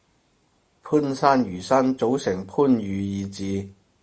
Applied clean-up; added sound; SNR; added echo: none; none; none; none.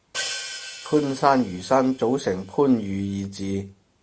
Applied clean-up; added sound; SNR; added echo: none; Hi-hat; 13 dB; none.